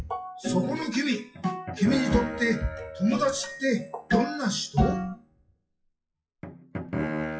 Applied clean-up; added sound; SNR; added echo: classical method WPE with log-MMSE.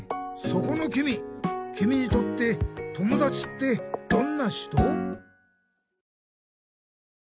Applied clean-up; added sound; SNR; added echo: none; none; none; none.